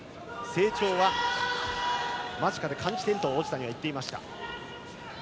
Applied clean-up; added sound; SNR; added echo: none; none; none; none.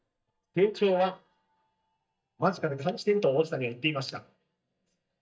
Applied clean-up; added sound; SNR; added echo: neural mask model DeepFilterNet 3.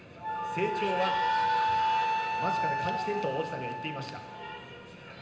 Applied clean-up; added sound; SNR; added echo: none; Wind instrument, woodwind instrument; -4 dB; reverberation time 0.9 s.